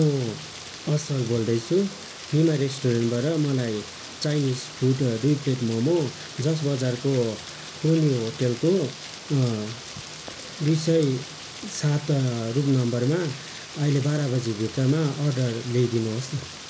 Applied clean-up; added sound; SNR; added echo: none; Rain; 14 dB; none.